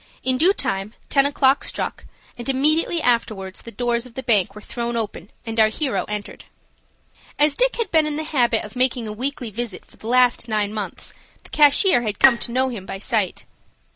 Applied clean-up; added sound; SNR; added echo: none; Bowed string instrument; 4 dB; none.